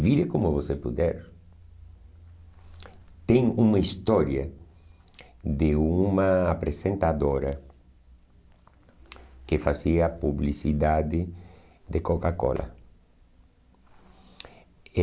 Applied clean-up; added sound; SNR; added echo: none; none; none; none.